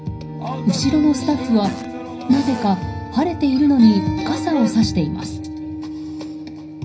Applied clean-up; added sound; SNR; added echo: none; Fart; 19 dB; reverberation time 0.5 s.